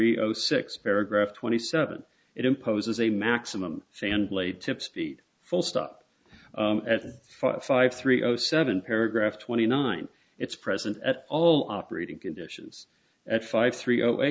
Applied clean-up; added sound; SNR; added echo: none; none; none; none.